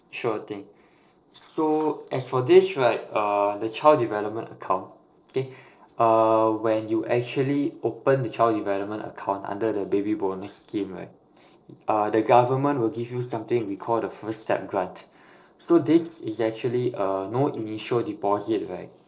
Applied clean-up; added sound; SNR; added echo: neural separator model SepFormer DNS4.